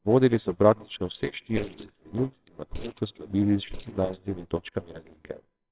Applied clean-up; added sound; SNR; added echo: neural separator model SepFormer WHAMR!.